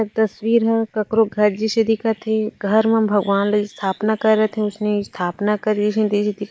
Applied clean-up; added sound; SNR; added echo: neural mask model Resemble Enhance denoiser.